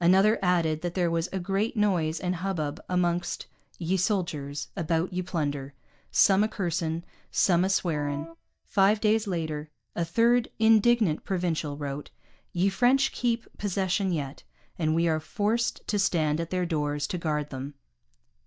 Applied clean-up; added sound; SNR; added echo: neural mask model DeepFilterNet 3.